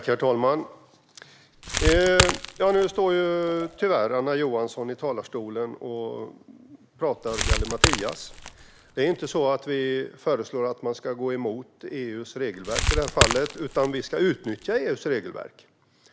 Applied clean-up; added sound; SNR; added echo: none; Crackle; 1 dB; none.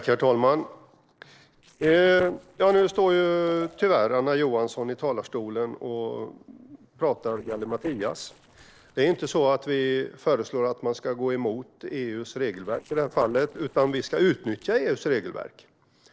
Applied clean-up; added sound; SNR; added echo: neural separator model SepFormer DNS4.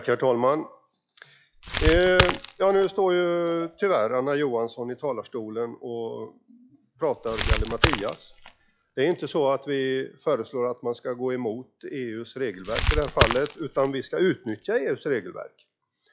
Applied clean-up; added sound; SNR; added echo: classical method log-MMSE.